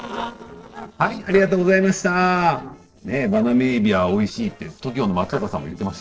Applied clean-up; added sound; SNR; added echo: neural separator model SepFormer DNS4.